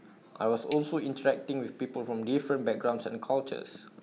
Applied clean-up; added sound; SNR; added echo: none; Bicycle bell; 5 dB; none.